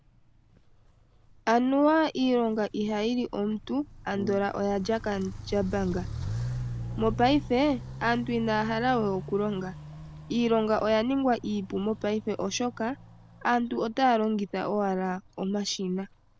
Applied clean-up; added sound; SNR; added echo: none; Brass instrument + Walk, footsteps; 13 dB; none.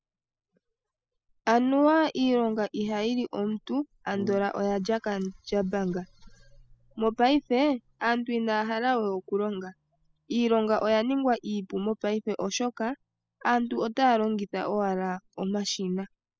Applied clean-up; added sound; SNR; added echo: classical method spectral subtraction.